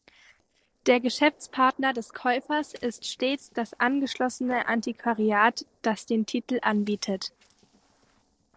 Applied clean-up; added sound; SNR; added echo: neural separator model SepFormer DNS4.